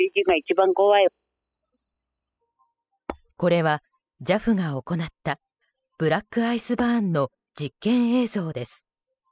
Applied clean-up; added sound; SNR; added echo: classical method spectral subtraction.